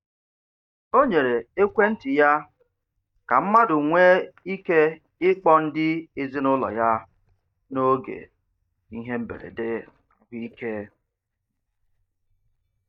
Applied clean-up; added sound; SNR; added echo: neural mask model DeepFilterNet 3.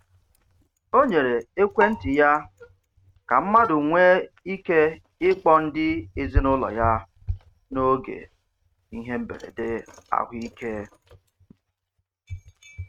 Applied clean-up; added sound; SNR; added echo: neural mask model RNNoise.